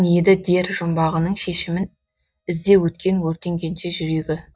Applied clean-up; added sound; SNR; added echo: neural mask model DeepFilterNet 3.